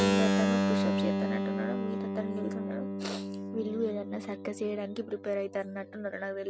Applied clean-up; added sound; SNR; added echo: none; Keyboard (musical); -4 dB; none.